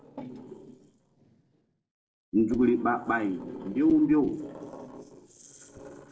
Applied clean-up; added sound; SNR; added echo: neural separator model SepFormer DNS4.